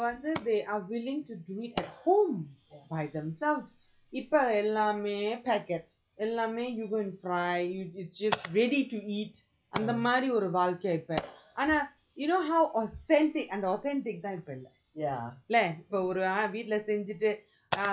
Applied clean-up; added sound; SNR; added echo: classical method log-MMSE.